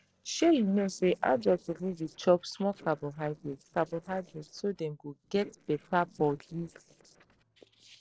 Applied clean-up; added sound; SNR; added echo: neural separator model SepFormer DNS4.